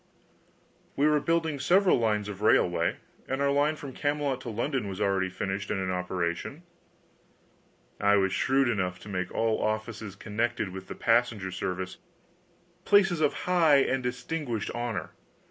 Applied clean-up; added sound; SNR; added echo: none; none; none; none.